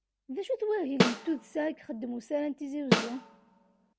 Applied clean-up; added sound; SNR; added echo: none; Snare drum; -3 dB; none.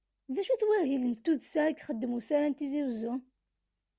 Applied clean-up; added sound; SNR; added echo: none; none; none; none.